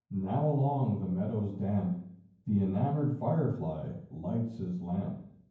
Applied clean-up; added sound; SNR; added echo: none; none; none; reverberation time 0.9 s.